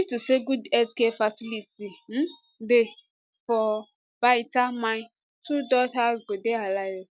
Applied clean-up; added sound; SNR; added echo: none; none; none; none.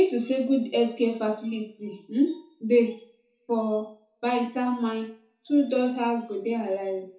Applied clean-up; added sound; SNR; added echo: none; none; none; reverberation time 0.7 s.